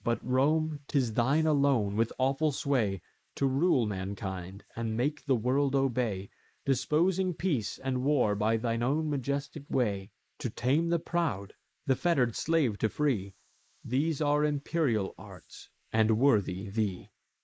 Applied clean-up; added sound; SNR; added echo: neural mask model Resemble Enhance denoiser.